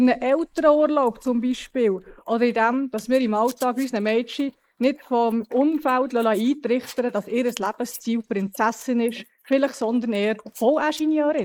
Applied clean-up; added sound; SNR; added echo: neural mask model Resemble Enhance denoiser.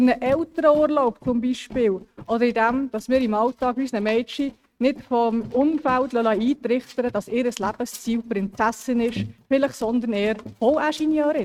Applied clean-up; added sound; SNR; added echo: neural mask model RNNoise.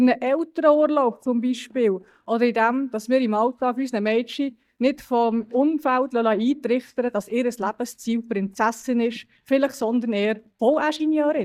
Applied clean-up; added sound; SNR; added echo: neural mask model DeepFilterNet 3.